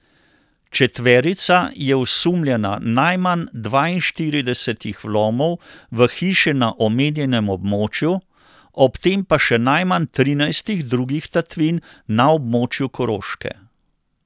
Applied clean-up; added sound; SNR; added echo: none; none; none; none.